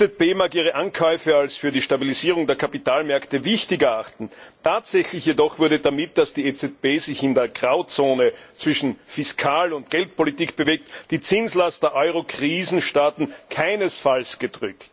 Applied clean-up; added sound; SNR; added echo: none; none; none; none.